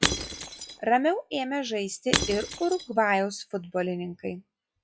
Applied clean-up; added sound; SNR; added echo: classical method log-MMSE.